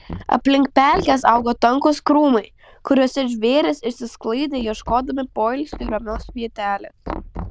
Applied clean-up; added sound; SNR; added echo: neural diffusion model UNIVERSE++.